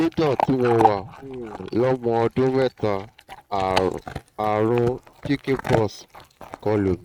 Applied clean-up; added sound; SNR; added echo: neural mask model RNNoise.